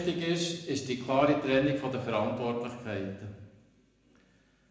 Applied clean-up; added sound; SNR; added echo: none; none; none; reverberation time 0.9 s.